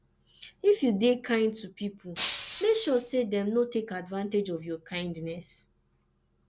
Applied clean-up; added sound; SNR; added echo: none; Shatter; 3 dB; none.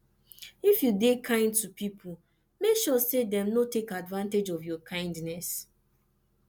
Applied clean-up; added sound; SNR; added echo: none; none; none; none.